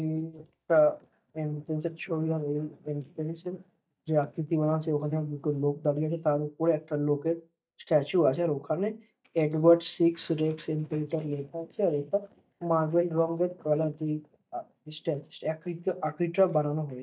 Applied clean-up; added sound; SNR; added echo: neural mask model DeepFilterNet 3.